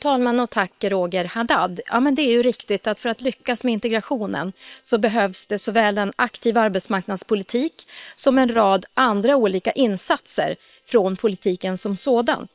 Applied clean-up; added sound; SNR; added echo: neural separator model SepFormer WHAM!.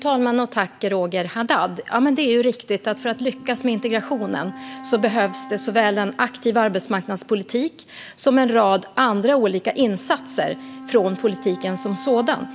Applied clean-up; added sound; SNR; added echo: none; Wind instrument, woodwind instrument; 18 dB; none.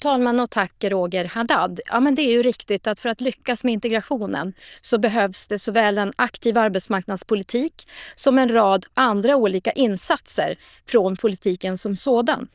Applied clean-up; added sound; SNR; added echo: neural diffusion model UNIVERSE++.